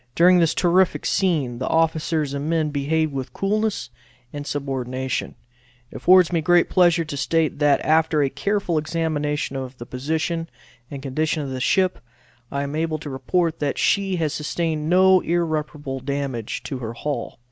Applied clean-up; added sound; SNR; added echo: none; none; none; none.